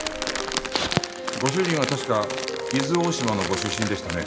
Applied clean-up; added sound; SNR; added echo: none; Crumpling, crinkling; 4 dB; none.